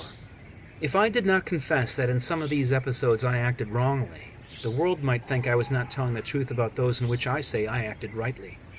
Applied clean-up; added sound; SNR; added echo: none; Cricket / Chicken, rooster; 19 dB; none.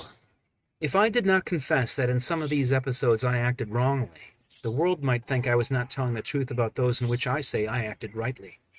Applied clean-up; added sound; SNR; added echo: neural mask model RNNoise.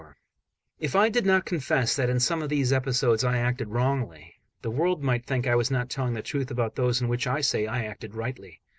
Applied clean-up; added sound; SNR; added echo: none; none; none; none.